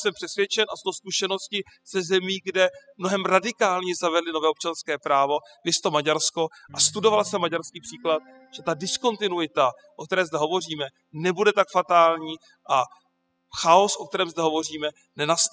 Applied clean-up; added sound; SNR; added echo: classical method spectral subtraction.